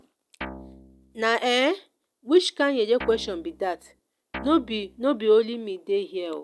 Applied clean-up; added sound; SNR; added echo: none; Guitar; 15 dB; none.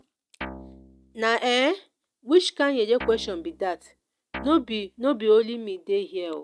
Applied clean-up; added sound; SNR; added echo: neural mask model RNNoise.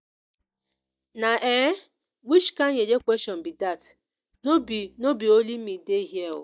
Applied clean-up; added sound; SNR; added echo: neural mask model DeepFilterNet 3.